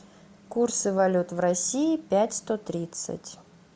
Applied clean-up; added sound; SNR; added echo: none; none; none; none.